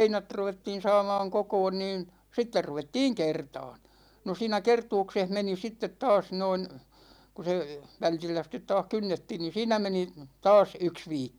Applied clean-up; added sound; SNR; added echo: none; none; none; none.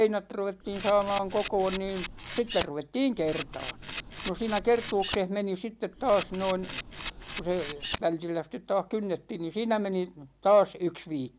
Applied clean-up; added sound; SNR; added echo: none; Camera; 7 dB; none.